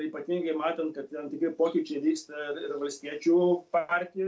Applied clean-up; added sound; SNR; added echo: none; none; none; none.